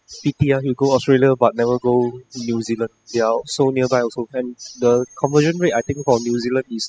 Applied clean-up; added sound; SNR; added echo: classical method spectral subtraction.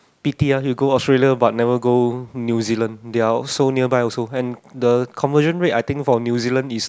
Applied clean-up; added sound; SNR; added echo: none; none; none; none.